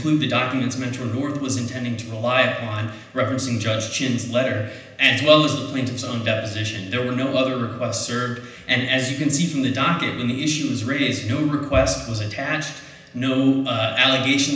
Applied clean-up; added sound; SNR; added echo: none; none; none; reverberation time 0.9 s.